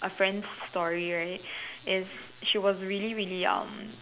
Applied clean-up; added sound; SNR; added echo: none; none; none; none.